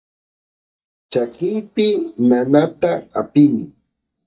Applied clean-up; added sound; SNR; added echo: neural mask model DeepFilterNet 3.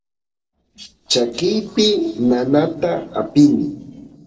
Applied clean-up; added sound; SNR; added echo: neural separator model SepFormer DNS4.